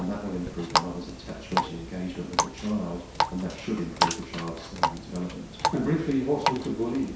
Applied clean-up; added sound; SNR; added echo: none; Water tap, faucet; 0 dB; reverberation time 0.7 s.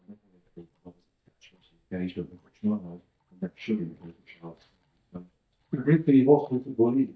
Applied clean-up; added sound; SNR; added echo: neural mask model DeepFilterNet 3.